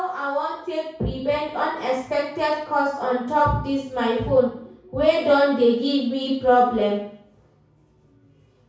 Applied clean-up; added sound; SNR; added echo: none; none; none; reverberation time 0.6 s.